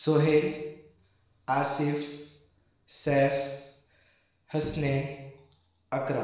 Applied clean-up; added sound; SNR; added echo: none; none; none; reverberation time 0.9 s.